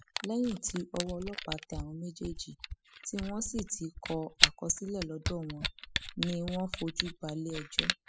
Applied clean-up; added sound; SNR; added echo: classical method spectral subtraction.